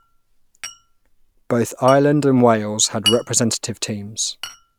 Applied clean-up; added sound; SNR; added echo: none; Glass; 13 dB; none.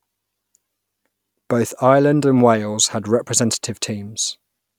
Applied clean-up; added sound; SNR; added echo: none; none; none; none.